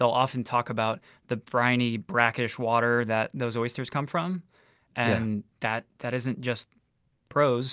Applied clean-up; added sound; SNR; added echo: none; none; none; none.